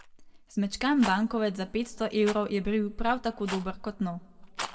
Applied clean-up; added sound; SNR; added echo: none; Rattle; 15 dB; reverberation time 1.4 s.